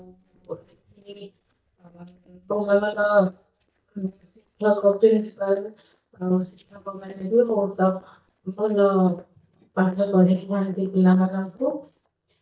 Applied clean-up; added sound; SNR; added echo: neural mask model DeepFilterNet 3.